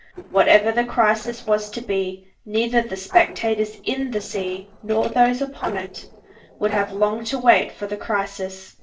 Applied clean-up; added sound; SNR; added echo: neural separator model SepFormer DNS4.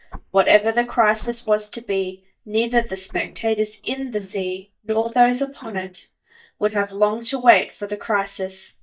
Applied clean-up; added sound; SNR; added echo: neural mask model DeepFilterNet 3.